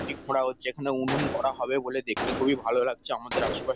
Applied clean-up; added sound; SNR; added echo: none; Gunshot, gunfire; 7 dB; none.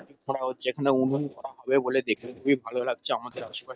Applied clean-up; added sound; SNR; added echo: neural mask model DeepFilterNet 3.